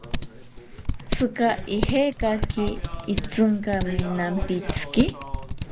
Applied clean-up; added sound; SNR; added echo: none; Typing; 2 dB; none.